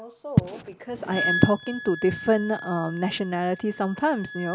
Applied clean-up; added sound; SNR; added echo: none; Wind instrument, woodwind instrument; 9 dB; none.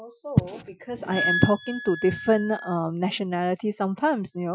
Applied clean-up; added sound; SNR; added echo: classical method Wiener filter.